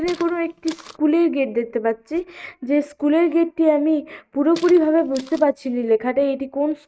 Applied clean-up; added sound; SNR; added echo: neural mask model RNNoise.